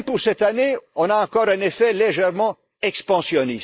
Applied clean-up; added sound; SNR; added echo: neural mask model Resemble Enhance denoiser.